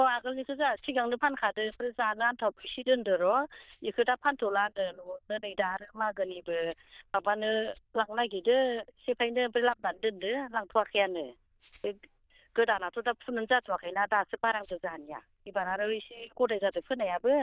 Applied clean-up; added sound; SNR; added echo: neural diffusion model UNIVERSE++.